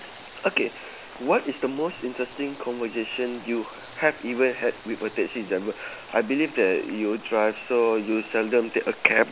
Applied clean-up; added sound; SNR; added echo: none; Rain; 19 dB; none.